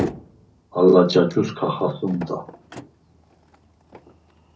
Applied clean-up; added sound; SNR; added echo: none; Motor vehicle (road); 14 dB; reverberation time 0.4 s.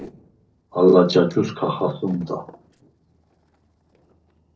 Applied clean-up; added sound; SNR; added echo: neural separator model SepFormer DNS4.